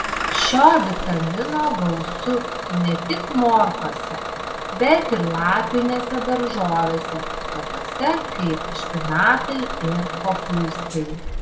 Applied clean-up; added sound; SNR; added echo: none; Engine starting / Bus; 6 dB; reverberation time 1.3 s.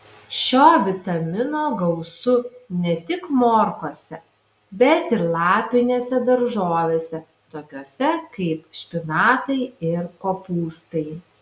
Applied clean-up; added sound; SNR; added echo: none; none; none; none.